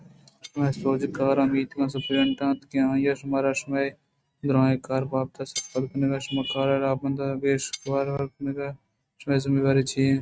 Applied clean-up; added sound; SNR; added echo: neural mask model RNNoise.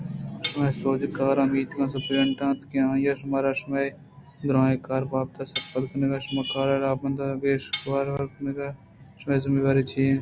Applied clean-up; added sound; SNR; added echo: none; Cutlery, silverware; 9 dB; none.